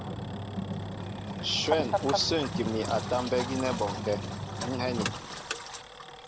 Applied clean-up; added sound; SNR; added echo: none; Engine + Fowl; 1 dB; none.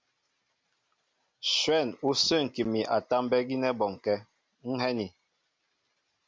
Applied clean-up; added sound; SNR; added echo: none; none; none; none.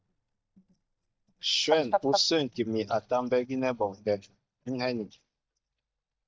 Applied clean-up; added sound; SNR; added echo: neural mask model DeepFilterNet 3.